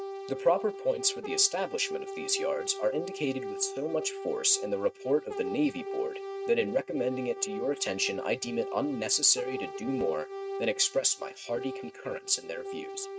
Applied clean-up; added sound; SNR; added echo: neural mask model RNNoise.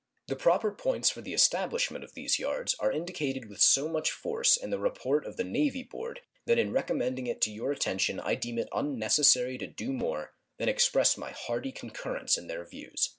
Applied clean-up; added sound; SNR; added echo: none; none; none; none.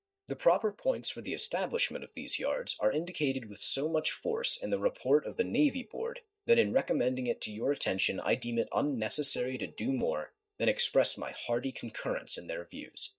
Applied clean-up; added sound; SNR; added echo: neural mask model DeepFilterNet 3.